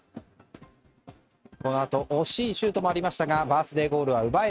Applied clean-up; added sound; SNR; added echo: neural mask model RNNoise.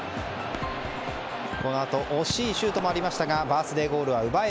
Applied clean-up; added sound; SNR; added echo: none; Fireworks; 17 dB; none.